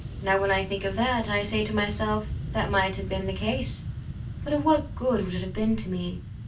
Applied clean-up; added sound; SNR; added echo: none; Fixed-wing aircraft, airplane; 7 dB; reverberation time 0.2 s.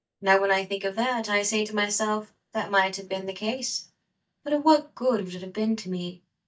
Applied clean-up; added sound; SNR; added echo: neural mask model DeepFilterNet 3.